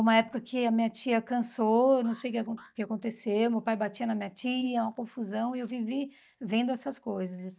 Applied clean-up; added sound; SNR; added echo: neural mask model DeepFilterNet 3.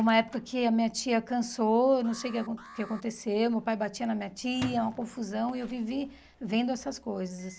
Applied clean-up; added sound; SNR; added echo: none; Microwave oven + Alarm; 19 dB; none.